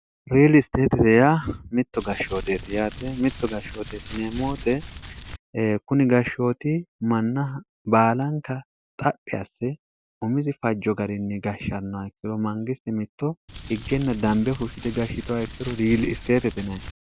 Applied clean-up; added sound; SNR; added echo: none; Crumpling, crinkling; 12 dB; none.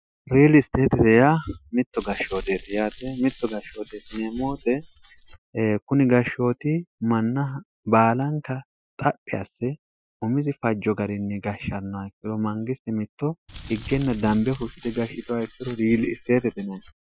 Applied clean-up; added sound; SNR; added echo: classical method Wiener filter.